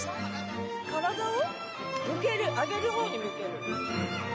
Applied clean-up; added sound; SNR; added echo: none; none; none; none.